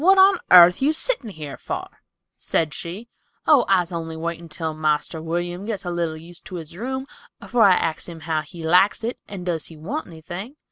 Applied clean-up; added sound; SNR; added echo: none; none; none; none.